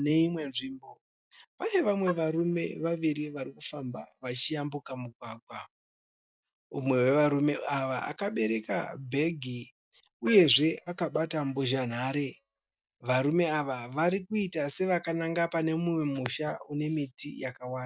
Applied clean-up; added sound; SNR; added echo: neural mask model DeepFilterNet 3.